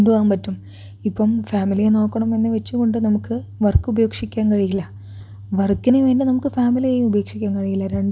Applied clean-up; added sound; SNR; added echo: none; none; none; none.